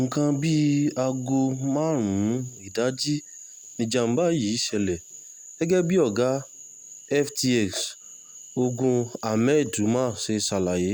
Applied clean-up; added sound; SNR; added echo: none; Frog; 20 dB; none.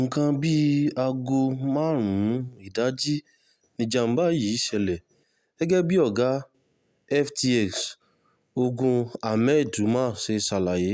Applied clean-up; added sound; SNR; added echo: none; none; none; none.